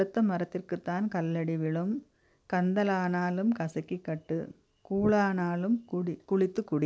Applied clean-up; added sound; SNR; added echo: none; none; none; none.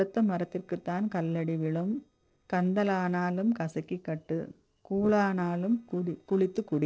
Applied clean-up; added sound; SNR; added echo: neural separator model SepFormer DNS4.